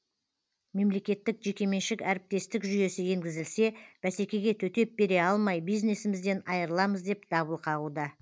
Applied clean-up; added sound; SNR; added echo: none; none; none; none.